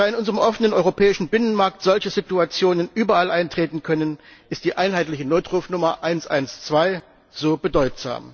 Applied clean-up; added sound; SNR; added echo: none; none; none; none.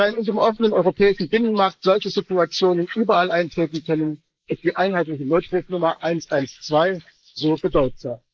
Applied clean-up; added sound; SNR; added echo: neural mask model Resemble Enhance denoiser.